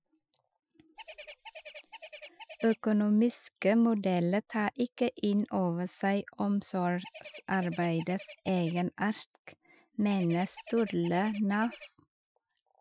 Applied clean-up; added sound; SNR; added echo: classical method Wiener filter.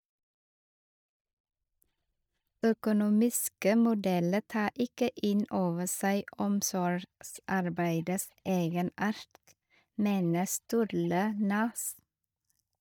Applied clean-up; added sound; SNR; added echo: neural mask model DeepFilterNet 3.